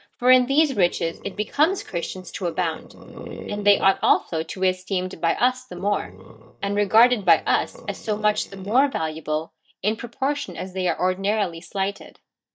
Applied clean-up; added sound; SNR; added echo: neural mask model DeepFilterNet 3.